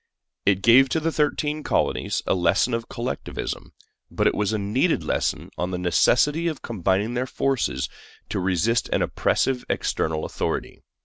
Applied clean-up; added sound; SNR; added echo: none; none; none; none.